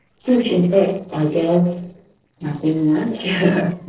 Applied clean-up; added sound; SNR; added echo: neural separator model SepFormer DNS4.